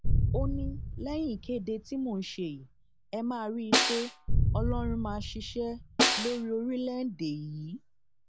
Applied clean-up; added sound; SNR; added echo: none; Snare drum + Boom; -4 dB; none.